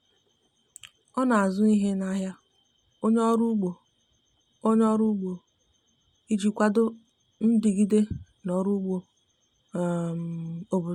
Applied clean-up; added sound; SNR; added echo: none; none; none; none.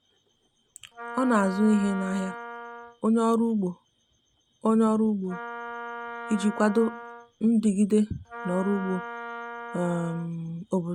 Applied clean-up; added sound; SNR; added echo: none; Wind instrument, woodwind instrument; 12 dB; none.